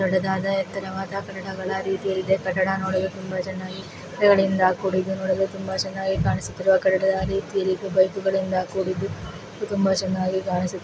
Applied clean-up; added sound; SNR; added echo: none; none; none; none.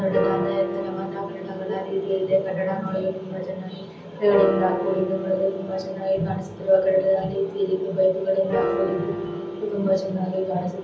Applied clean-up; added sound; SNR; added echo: none; Piano; 7 dB; reverberation time 0.7 s.